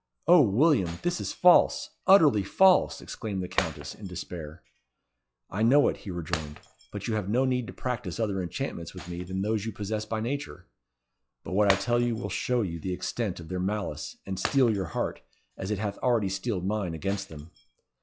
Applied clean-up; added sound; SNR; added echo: classical method log-MMSE.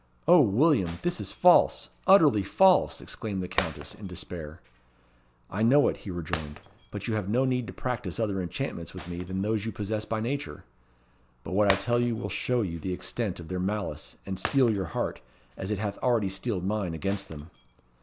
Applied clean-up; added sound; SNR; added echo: none; Shatter; 15 dB; none.